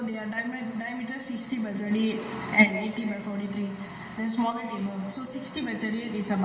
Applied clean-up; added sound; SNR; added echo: none; none; none; reverberation time 1.9 s.